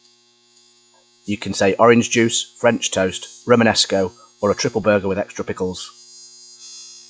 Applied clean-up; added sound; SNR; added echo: classical method log-MMSE.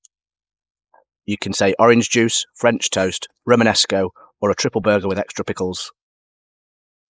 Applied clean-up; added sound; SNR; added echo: neural mask model Resemble Enhance denoiser.